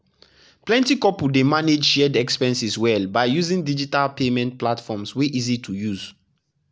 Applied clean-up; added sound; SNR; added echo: none; none; none; none.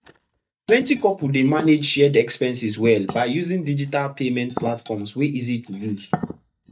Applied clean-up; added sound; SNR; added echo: neural mask model DeepFilterNet 3.